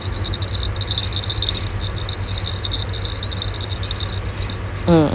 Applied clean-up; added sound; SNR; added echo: none; Bell; 8 dB; none.